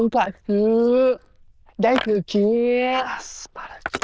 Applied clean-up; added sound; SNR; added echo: neural diffusion model UNIVERSE++.